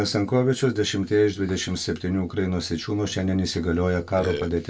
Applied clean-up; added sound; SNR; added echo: neural separator model SepFormer DNS4.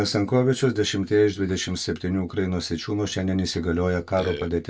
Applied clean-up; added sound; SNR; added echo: neural mask model DeepFilterNet 3.